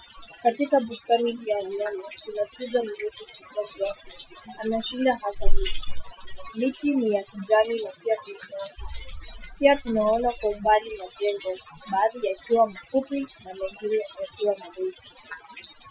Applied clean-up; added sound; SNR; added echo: classical method Wiener filter.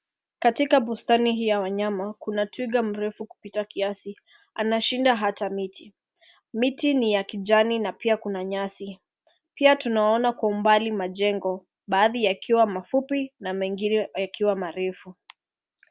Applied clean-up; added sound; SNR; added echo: none; none; none; none.